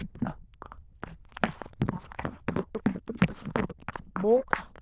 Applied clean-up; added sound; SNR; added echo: neural diffusion model UNIVERSE++.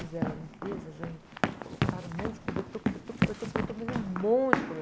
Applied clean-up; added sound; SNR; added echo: none; Run; -2 dB; none.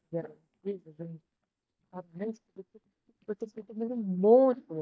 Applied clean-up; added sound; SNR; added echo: neural mask model DeepFilterNet 3.